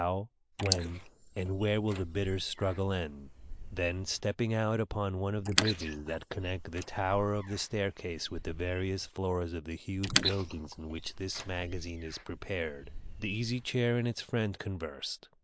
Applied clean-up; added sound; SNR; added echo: neural mask model Resemble Enhance denoiser.